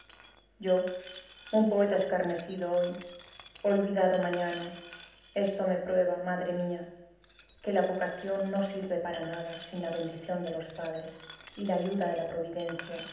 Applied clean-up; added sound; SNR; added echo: none; Glass; 16 dB; reverberation time 0.9 s.